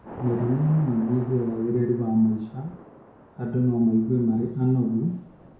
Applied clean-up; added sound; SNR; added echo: none; Thunder / Rain; 18 dB; reverberation time 0.5 s.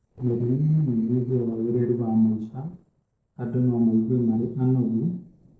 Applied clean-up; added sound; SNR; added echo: neural separator model SepFormer DNS4.